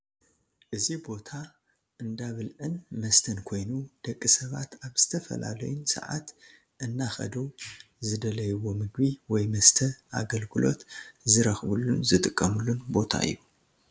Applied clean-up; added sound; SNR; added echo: none; none; none; none.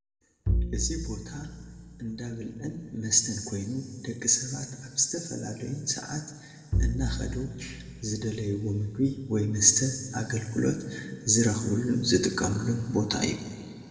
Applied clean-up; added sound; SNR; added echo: none; Bowed string instrument; 3 dB; reverberation time 2.1 s.